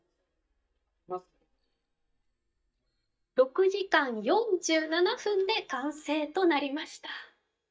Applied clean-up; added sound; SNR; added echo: neural mask model DeepFilterNet 3.